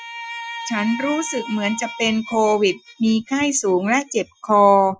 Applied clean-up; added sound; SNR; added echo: classical method Wiener filter.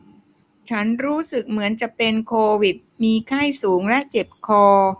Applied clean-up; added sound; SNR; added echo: none; none; none; none.